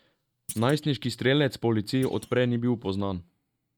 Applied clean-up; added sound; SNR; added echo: neural mask model RNNoise.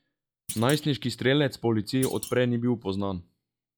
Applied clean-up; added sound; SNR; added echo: classical method log-MMSE.